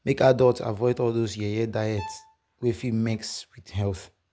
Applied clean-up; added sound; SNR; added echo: none; Bowed string instrument; 20 dB; none.